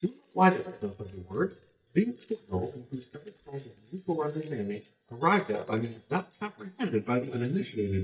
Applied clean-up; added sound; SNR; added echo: neural mask model DeepFilterNet 3.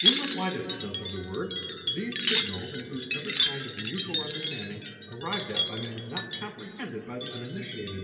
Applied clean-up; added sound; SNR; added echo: none; Wind chime; -3 dB; reverberation time 2.6 s.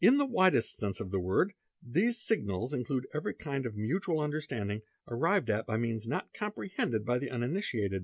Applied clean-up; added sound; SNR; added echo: none; none; none; none.